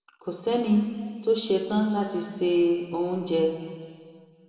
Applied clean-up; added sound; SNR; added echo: none; none; none; reverberation time 2.0 s.